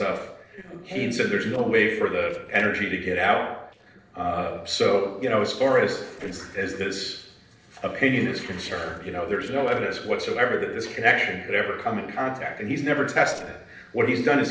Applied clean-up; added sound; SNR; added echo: neural separator model SepFormer DNS4.